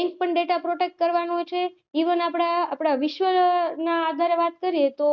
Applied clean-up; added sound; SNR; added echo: none; none; none; none.